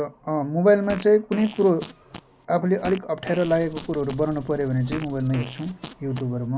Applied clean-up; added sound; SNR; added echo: none; Writing + Fart; 16 dB; none.